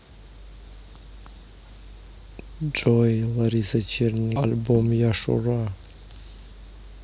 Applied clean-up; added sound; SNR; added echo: none; Bowed string instrument; 19 dB; none.